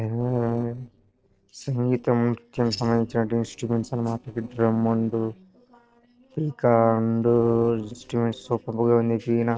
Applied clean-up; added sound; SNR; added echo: neural separator model SepFormer DNS4.